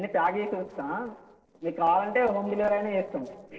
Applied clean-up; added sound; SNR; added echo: neural separator model SepFormer DNS4.